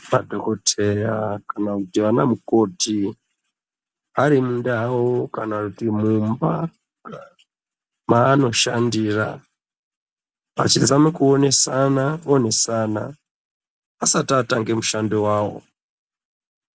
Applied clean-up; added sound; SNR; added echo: none; none; none; none.